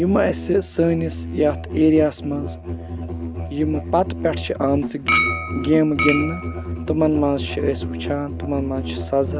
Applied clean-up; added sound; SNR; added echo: none; Musical instrument + Chink, clink; 5 dB; none.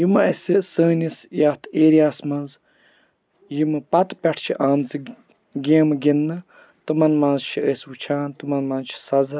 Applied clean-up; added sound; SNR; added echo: none; none; none; none.